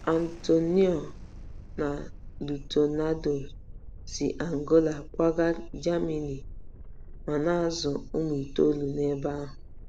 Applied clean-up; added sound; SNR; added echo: none; Thunderstorm; 12 dB; none.